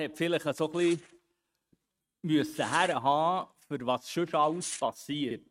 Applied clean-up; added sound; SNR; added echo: neural mask model RNNoise.